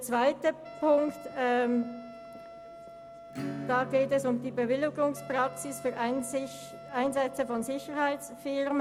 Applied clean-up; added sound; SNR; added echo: none; Wind instrument, woodwind instrument + Acoustic guitar / Strum; 14 dB; none.